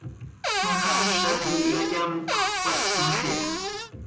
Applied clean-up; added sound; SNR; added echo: none; Cupboard open or close / Door; -2 dB; reverberation time 0.8 s.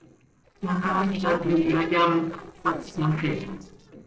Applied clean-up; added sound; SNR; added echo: neural separator model SepFormer DNS4.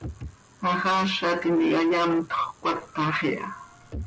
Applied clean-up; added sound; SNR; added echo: none; none; none; none.